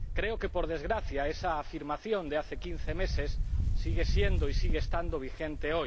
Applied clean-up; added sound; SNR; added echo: none; Wind; -3 dB; none.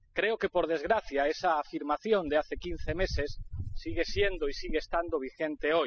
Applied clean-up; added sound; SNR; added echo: classical method spectral subtraction.